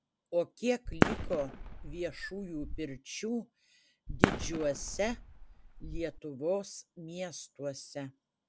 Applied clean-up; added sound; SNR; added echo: none; Fireworks; -3 dB; none.